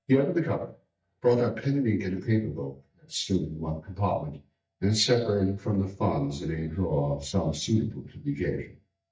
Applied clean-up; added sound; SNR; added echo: neural mask model DeepFilterNet 3.